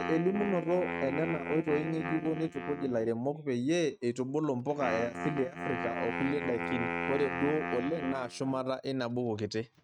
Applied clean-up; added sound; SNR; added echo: neural mask model RNNoise.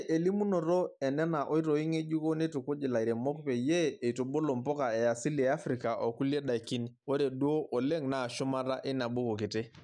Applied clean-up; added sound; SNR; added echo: none; none; none; none.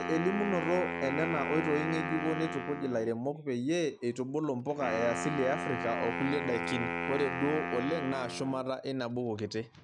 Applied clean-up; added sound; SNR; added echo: none; Wind instrument, woodwind instrument; 4 dB; none.